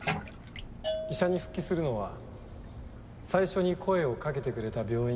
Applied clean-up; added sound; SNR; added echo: none; Bathtub (filling or washing) + Bell / Percussion; 10 dB; none.